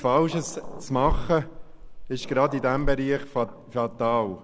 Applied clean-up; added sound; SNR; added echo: none; Growling; 7 dB; none.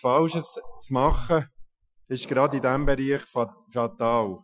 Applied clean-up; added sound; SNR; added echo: classical method Wiener filter.